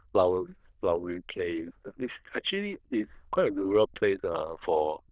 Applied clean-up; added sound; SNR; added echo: neural diffusion model UNIVERSE++.